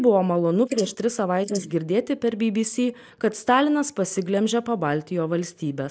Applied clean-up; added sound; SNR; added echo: neural mask model Resemble Enhance denoiser.